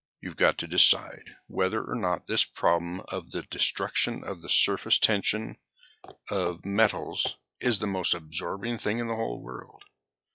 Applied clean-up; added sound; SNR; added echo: classical method log-MMSE.